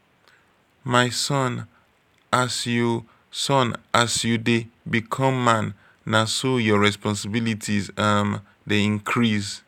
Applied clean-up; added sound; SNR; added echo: none; none; none; none.